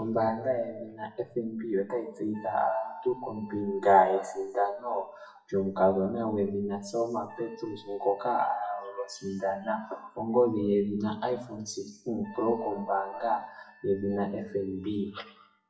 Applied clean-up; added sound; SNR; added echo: classical method WPE with log-MMSE.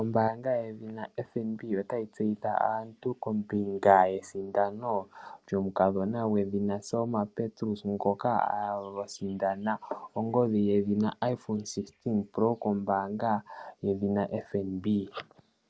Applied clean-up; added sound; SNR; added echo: none; none; none; none.